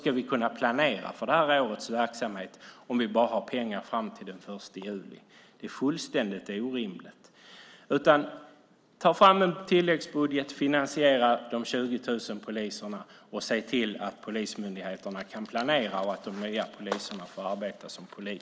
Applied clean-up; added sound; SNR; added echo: none; none; none; none.